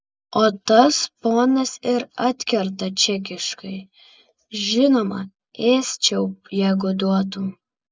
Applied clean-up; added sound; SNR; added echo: none; none; none; none.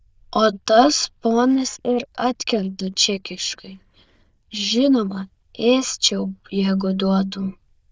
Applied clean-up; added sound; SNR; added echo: neural diffusion model UNIVERSE++.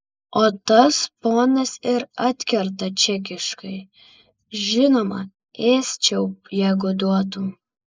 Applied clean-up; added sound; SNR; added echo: neural mask model Resemble Enhance denoiser.